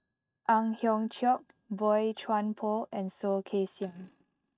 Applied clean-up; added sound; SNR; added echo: neural mask model RNNoise.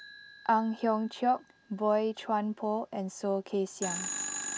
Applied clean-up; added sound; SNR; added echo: none; Telephone; 10 dB; none.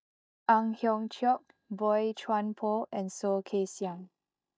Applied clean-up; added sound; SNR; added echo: neural mask model DeepFilterNet 3.